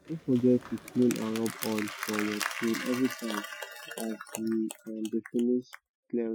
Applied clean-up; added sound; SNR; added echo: classical method Wiener filter.